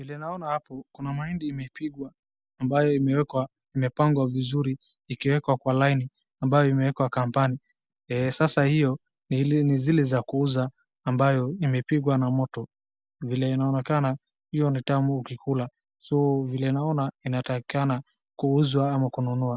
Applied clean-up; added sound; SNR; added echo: none; none; none; none.